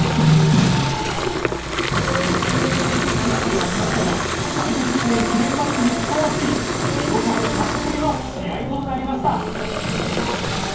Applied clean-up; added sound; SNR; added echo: none; Fill (with liquid) / Water tap, faucet; 3 dB; reverberation time 0.9 s.